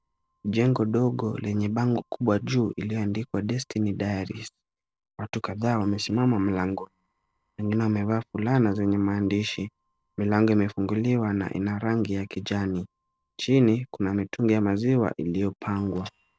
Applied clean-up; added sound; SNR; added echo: neural separator model SepFormer DNS4.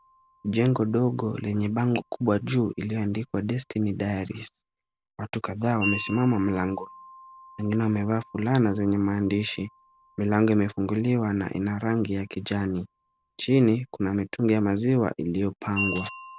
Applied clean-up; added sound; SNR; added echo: none; Wind chime; 17 dB; none.